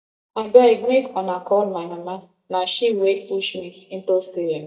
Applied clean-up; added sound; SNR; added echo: neural mask model DeepFilterNet 3.